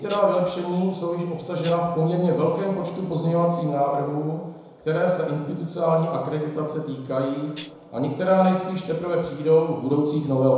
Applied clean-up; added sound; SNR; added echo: none; Tambourine; 1 dB; reverberation time 1.0 s.